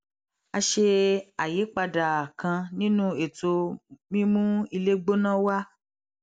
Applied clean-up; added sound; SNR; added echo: none; none; none; none.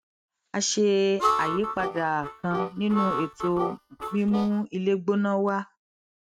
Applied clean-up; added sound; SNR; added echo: neural mask model RNNoise.